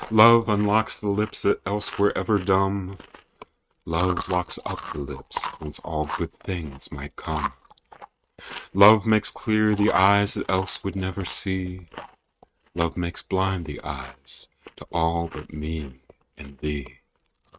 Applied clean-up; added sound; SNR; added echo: neural mask model RNNoise.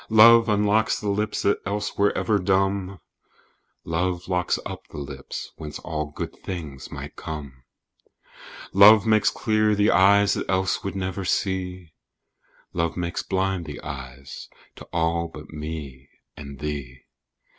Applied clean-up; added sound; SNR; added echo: none; none; none; none.